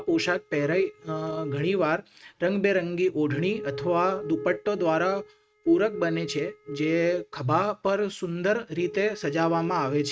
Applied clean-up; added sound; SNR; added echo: neural mask model RNNoise.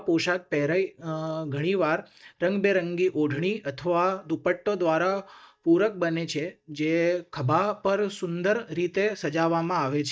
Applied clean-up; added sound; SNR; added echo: neural mask model DeepFilterNet 3.